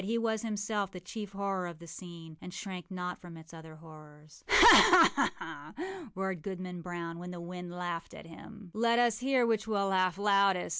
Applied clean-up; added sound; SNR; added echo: none; none; none; none.